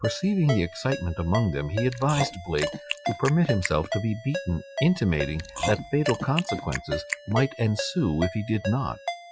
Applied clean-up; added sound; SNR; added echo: classical method Wiener filter.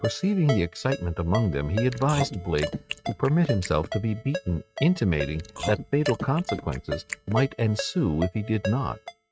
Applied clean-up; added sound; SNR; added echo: neural mask model RNNoise.